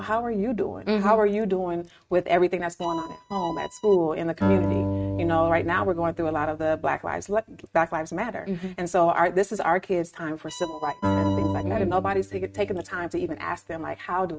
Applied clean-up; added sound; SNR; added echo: neural mask model RNNoise.